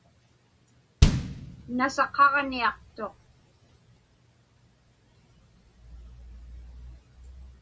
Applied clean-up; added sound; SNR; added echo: none; Bass drum; -3 dB; none.